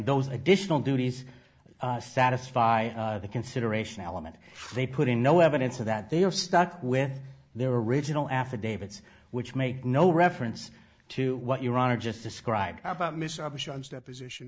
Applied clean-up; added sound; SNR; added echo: none; none; none; none.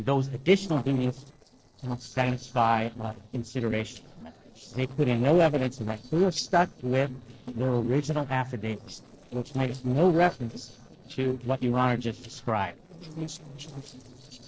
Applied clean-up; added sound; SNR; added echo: neural separator model SepFormer DNS4.